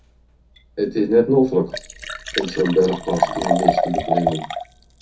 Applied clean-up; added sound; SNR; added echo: none; Liquid; 3 dB; reverberation time 0.3 s.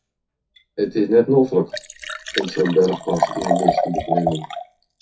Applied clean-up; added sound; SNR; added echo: classical method WPE with log-MMSE.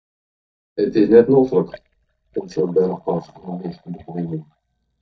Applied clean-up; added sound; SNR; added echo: neural mask model DeepFilterNet 3.